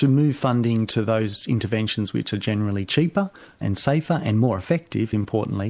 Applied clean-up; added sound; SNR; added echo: none; none; none; none.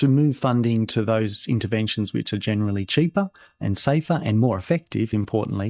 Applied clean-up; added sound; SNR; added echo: neural mask model DeepFilterNet 3.